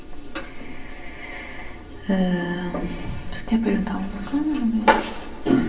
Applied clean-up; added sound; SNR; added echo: none; none; none; reverberation time 2.5 s.